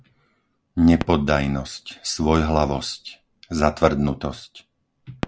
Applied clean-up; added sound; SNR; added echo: none; Fireworks; 18 dB; none.